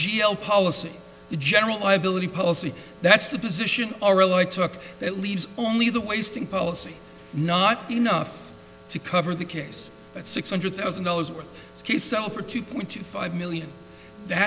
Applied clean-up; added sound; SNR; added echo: none; none; none; none.